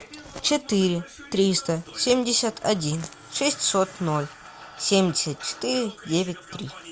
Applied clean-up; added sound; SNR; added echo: none; none; none; none.